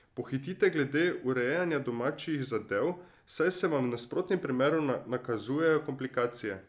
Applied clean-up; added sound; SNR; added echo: none; none; none; none.